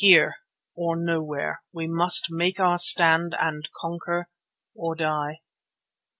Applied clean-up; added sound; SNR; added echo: none; none; none; none.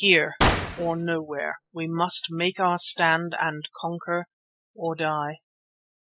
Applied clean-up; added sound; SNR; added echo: classical method spectral subtraction.